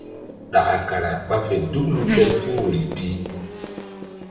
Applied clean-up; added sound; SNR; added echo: none; Race car, auto racing / Accelerating, revving, vroom; 7 dB; reverberation time 1.1 s.